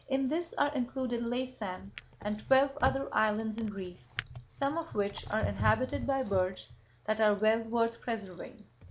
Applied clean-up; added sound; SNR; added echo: none; Drawer open or close; 12 dB; none.